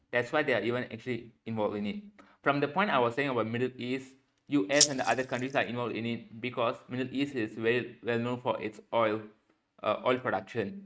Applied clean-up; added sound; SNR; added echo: neural mask model RNNoise.